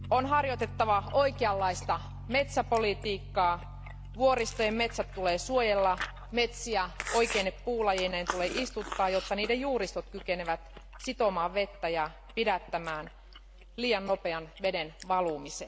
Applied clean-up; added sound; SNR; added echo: none; Chewing, mastication + Piano; 12 dB; none.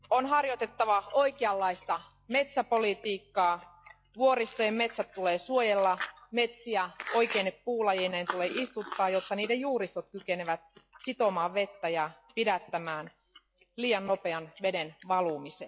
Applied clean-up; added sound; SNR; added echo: classical method log-MMSE.